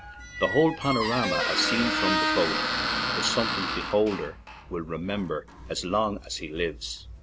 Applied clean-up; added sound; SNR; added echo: none; Squeak; 2 dB; none.